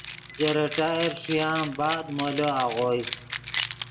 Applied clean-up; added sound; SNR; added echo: none; Keys jangling; 4 dB; reverberation time 0.5 s.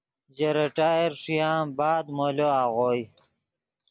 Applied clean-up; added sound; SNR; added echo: none; none; none; none.